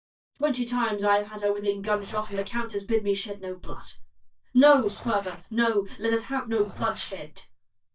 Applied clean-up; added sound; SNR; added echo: neural mask model DeepFilterNet 3.